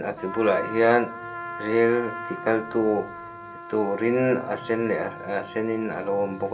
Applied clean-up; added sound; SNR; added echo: none; Trumpet; 12 dB; reverberation time 0.2 s.